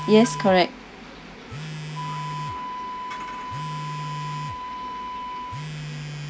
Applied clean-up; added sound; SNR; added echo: none; Telephone + Wind instrument, woodwind instrument; 5 dB; none.